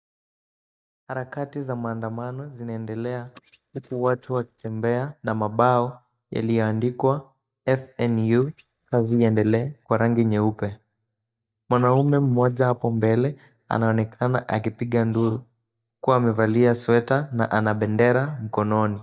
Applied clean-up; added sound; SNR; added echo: neural mask model DeepFilterNet 3.